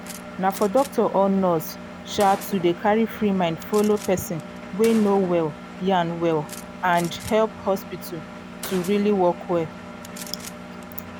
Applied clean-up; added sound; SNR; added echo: none; Engine + Gunshot, gunfire; 13 dB; none.